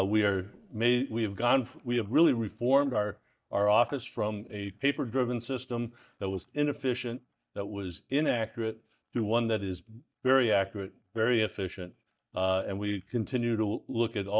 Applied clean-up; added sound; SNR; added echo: neural mask model DeepFilterNet 3.